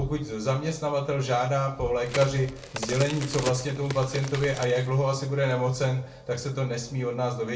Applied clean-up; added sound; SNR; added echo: none; Crack; 11 dB; reverberation time 0.3 s.